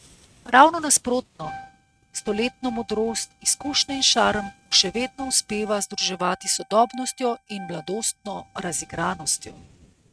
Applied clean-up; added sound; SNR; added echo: neural mask model RNNoise.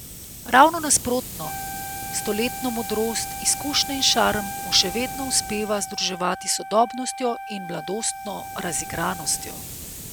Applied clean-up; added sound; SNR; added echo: none; Wind instrument, woodwind instrument + Hiss; 9 dB; none.